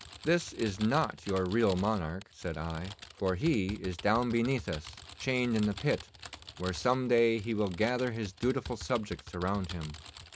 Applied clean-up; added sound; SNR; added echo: none; Typing; 16 dB; none.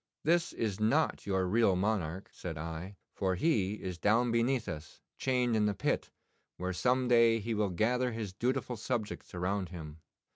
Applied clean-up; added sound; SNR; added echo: none; none; none; none.